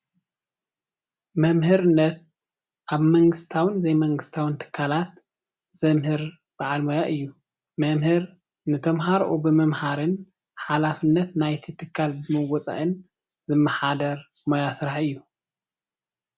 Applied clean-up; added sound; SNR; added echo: none; none; none; none.